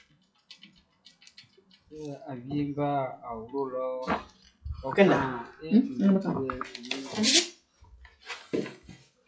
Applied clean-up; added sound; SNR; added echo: classical method WPE with log-MMSE.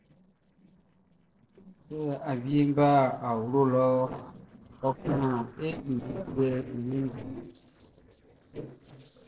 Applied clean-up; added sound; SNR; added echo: neural separator model SepFormer DNS4.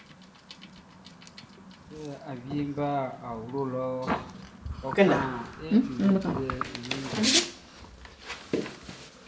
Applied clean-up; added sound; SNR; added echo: none; Bicycle; -5 dB; reverberation time 0.6 s.